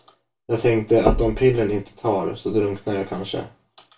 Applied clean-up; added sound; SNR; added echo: none; Knock; 7 dB; reverberation time 0.2 s.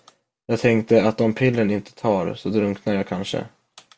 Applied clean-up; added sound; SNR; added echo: none; none; none; none.